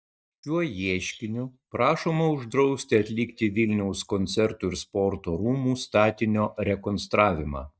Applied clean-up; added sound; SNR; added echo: neural mask model DeepFilterNet 3.